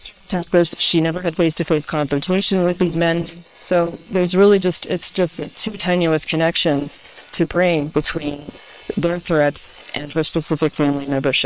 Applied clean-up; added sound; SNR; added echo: neural separator model SepFormer WHAM!.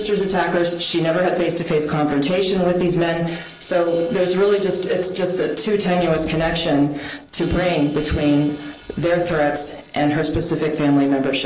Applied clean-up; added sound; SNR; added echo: neural separator model SepFormer DNS4.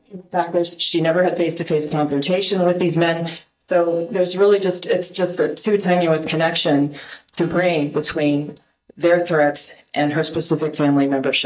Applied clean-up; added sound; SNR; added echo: neural mask model DeepFilterNet 3.